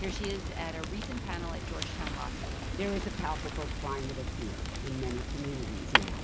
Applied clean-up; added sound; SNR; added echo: none; Fire; -4 dB; reverberation time 0.8 s.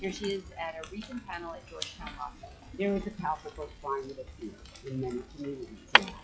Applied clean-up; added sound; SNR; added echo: classical method WPE with log-MMSE.